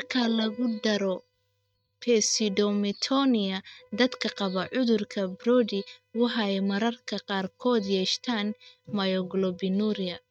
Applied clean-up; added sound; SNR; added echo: neural mask model RNNoise.